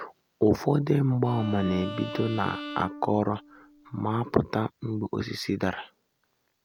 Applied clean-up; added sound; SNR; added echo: none; Bowed string instrument; 12 dB; none.